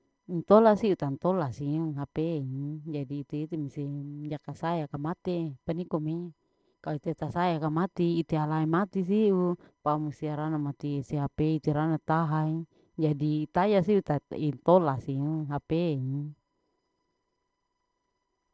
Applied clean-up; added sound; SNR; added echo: neural separator model SepFormer DNS4.